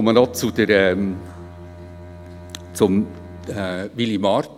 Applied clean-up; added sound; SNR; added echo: none; Bowed string instrument; 17 dB; none.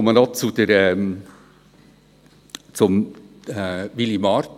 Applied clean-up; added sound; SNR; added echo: none; none; none; none.